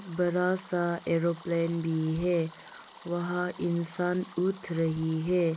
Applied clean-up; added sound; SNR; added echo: none; Stream; 19 dB; none.